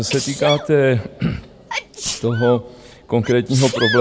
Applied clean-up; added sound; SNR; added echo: none; Sneeze; 9 dB; none.